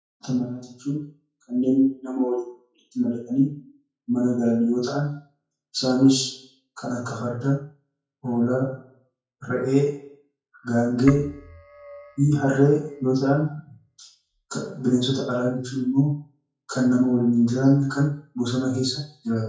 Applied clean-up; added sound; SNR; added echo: classical method WPE with log-MMSE.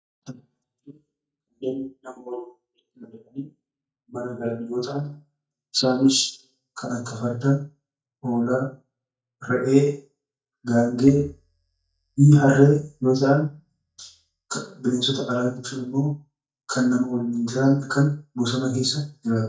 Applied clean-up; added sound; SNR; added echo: neural mask model DeepFilterNet 3.